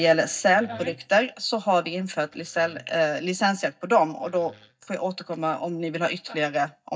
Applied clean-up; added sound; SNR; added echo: neural mask model DeepFilterNet 3.